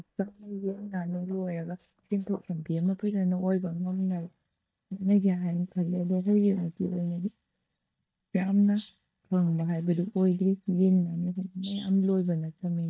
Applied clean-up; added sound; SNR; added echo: neural mask model DeepFilterNet 3.